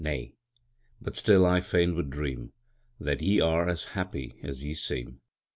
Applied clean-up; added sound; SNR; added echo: none; none; none; none.